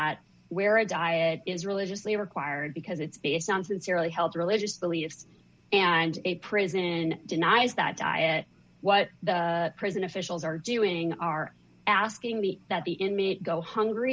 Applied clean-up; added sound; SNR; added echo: none; none; none; none.